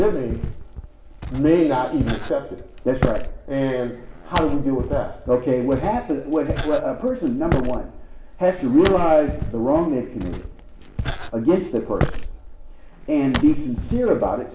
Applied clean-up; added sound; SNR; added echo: none; Walk, footsteps; 6 dB; reverberation time 0.8 s.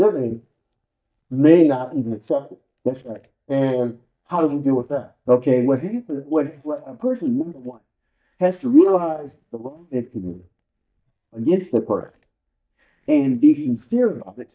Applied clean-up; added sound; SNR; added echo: neural mask model DeepFilterNet 3.